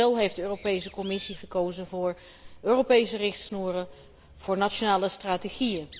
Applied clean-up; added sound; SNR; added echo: none; Bird; 20 dB; none.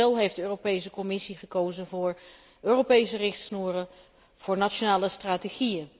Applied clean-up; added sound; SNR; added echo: none; none; none; none.